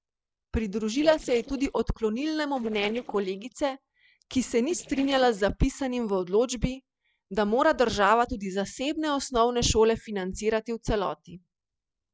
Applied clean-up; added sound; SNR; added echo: neural separator model SepFormer DNS4.